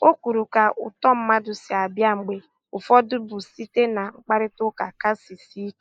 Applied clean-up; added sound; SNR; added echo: neural mask model Resemble Enhance denoiser.